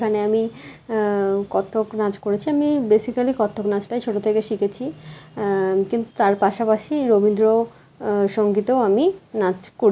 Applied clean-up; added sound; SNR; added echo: none; none; none; none.